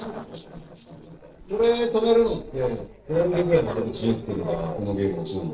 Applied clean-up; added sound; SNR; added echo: neural separator model SepFormer DNS4.